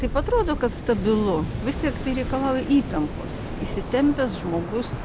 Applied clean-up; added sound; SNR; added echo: none; Waves, surf; 6 dB; none.